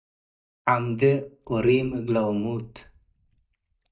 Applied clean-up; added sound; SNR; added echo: neural mask model DeepFilterNet 3.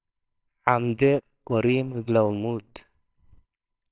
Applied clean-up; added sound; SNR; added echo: neural separator model SepFormer WHAMR!.